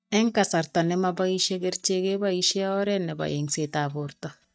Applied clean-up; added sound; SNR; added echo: neural mask model DeepFilterNet 3.